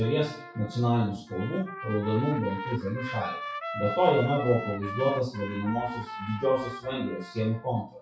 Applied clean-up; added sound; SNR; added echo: classical method WPE with log-MMSE.